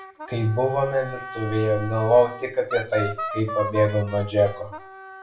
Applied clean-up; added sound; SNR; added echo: none; Wind instrument, woodwind instrument; 11 dB; reverberation time 0.3 s.